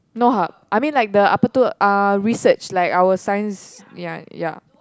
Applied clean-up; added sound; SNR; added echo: none; none; none; none.